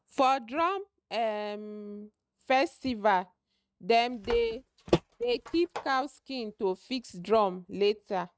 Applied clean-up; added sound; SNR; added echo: neural mask model RNNoise.